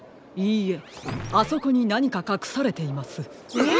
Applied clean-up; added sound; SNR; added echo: none; none; none; none.